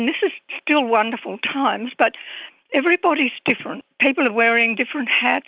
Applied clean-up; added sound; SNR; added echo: none; none; none; none.